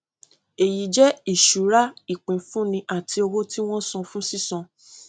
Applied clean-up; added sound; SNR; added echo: none; none; none; none.